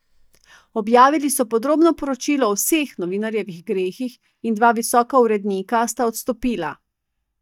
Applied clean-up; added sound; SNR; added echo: neural mask model DeepFilterNet 3.